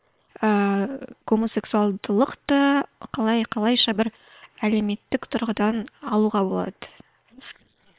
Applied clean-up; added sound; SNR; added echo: neural separator model SepFormer WHAM!.